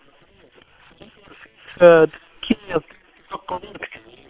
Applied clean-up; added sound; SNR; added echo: neural separator model SepFormer WHAM!.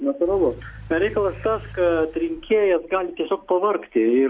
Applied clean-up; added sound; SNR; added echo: none; Engine / Car; 19 dB; none.